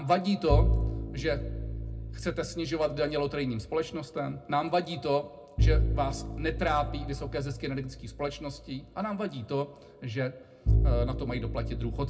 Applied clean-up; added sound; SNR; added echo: none; Bowed string instrument; 0 dB; reverberation time 0.2 s.